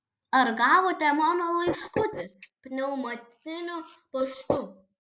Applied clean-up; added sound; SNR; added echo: neural mask model Resemble Enhance denoiser.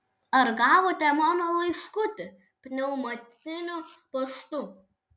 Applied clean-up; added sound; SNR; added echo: none; none; none; none.